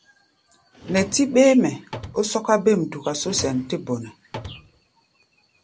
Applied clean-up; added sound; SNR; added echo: none; Drawer open or close; 16 dB; none.